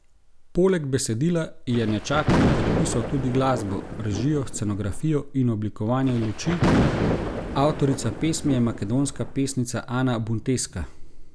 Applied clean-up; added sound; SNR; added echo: none; Thunder; 2 dB; none.